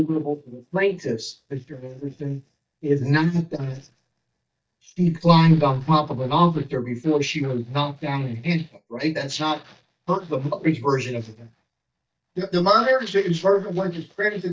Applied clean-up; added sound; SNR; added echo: neural mask model DeepFilterNet 3.